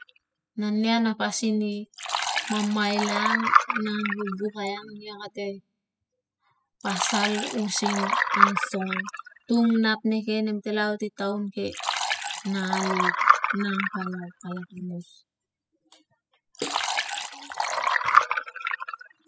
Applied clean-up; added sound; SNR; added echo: classical method spectral subtraction.